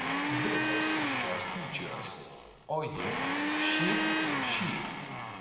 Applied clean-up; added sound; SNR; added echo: none; Domestic sounds, home sounds; -4 dB; reverberation time 1.6 s.